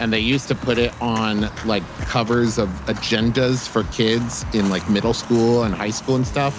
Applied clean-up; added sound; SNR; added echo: none; Walk, footsteps; 15 dB; none.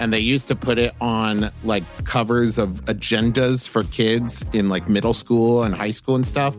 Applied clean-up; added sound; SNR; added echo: none; none; none; none.